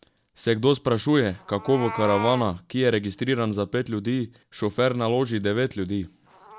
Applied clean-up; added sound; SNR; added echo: none; Meow; 15 dB; none.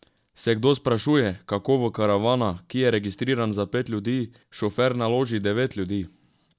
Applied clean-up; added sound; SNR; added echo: none; none; none; none.